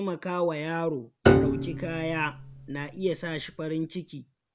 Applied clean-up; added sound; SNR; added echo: none; Piano; -3 dB; none.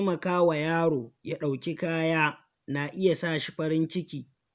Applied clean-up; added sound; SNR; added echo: none; none; none; none.